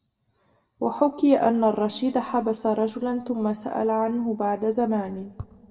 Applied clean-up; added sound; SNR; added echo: none; none; none; reverberation time 1.6 s.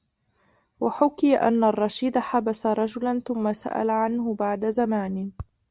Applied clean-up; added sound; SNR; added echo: none; none; none; none.